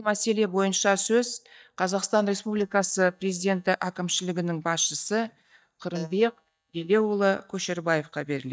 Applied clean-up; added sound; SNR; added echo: neural mask model DeepFilterNet 3.